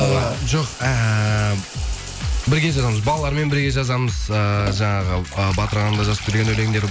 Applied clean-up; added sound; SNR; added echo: none; Bathtub (filling or washing) / Water tap, faucet; 13 dB; none.